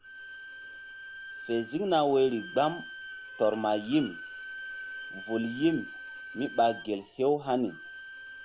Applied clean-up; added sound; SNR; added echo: none; Bowed string instrument; 13 dB; none.